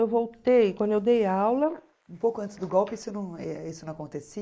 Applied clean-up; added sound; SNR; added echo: neural mask model Resemble Enhance denoiser.